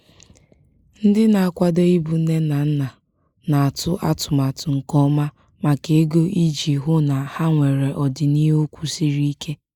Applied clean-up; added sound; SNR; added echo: neural mask model Resemble Enhance denoiser.